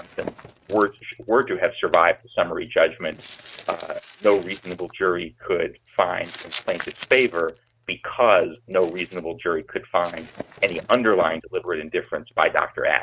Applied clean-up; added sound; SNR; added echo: neural mask model RNNoise.